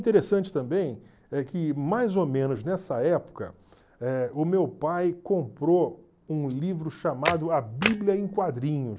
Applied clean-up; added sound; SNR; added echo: none; Camera; 5 dB; none.